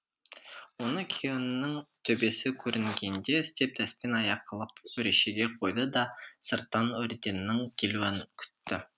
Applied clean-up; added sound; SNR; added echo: none; none; none; none.